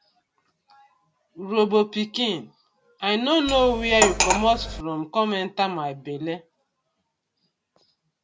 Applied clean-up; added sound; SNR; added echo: none; Cutlery, silverware; -1 dB; none.